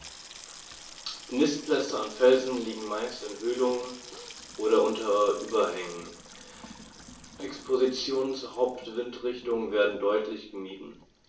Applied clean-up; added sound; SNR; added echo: none; Sink (filling or washing) / Water tap, faucet; 18 dB; reverberation time 0.3 s.